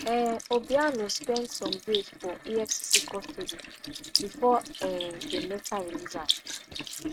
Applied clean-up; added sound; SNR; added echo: neural mask model RNNoise.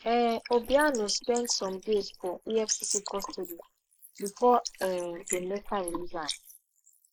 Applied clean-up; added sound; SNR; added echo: neural mask model Resemble Enhance denoiser.